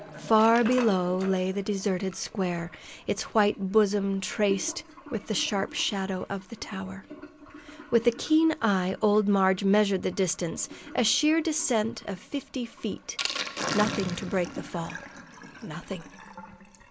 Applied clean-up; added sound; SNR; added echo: none; Sink (filling or washing); 13 dB; none.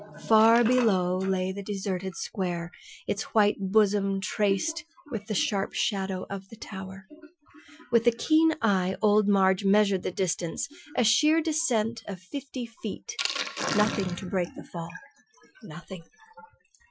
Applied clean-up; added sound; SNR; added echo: classical method Wiener filter.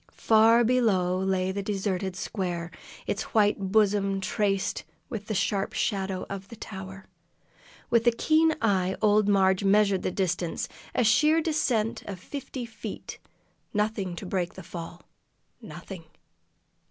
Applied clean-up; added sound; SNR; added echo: none; none; none; none.